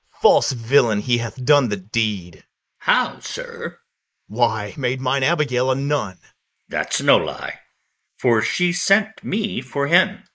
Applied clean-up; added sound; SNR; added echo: neural mask model Resemble Enhance denoiser.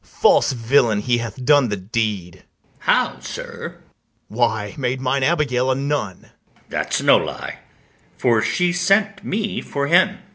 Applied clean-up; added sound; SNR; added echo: none; none; none; none.